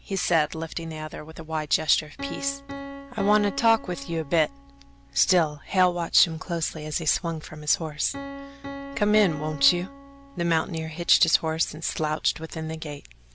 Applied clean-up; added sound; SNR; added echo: none; Piano; 15 dB; none.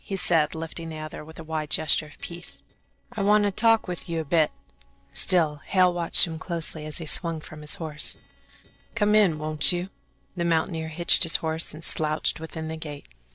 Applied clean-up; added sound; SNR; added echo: neural separator model SepFormer DNS4.